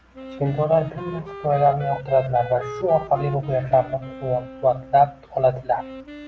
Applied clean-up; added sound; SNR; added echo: none; Wind instrument, woodwind instrument; 15 dB; none.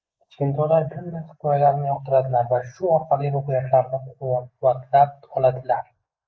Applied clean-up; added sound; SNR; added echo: neural mask model Resemble Enhance denoiser.